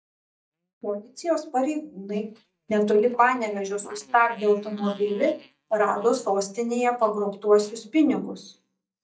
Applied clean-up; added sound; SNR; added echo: neural mask model DeepFilterNet 3.